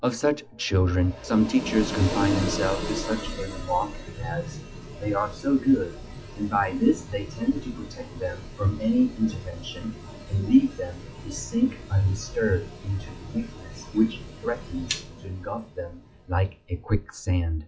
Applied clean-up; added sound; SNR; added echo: classical method log-MMSE.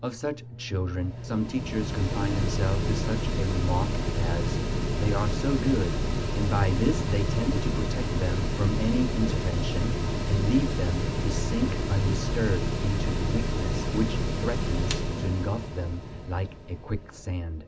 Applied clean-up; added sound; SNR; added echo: none; Mechanical fan; -2 dB; none.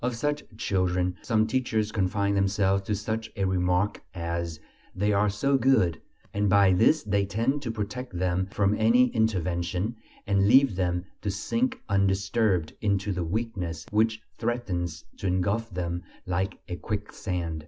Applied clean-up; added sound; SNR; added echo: none; none; none; none.